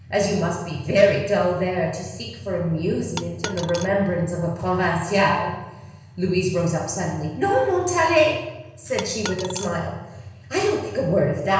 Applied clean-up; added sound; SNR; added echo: none; Coin (dropping); 10 dB; reverberation time 1.1 s.